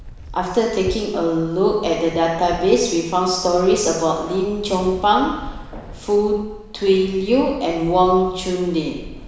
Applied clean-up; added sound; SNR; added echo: none; Keys jangling; 16 dB; reverberation time 1.0 s.